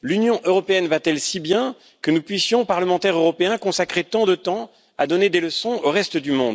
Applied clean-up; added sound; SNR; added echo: none; none; none; none.